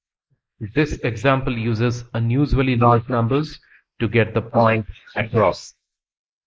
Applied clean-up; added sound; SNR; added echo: neural mask model Resemble Enhance denoiser.